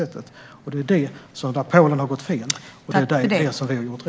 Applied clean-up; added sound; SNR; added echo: none; none; none; none.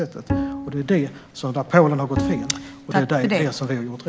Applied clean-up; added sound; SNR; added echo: none; Bowed string instrument; 7 dB; none.